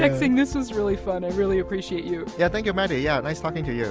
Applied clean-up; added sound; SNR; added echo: none; none; none; none.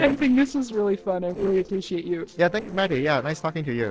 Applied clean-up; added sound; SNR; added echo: neural separator model SepFormer DNS4.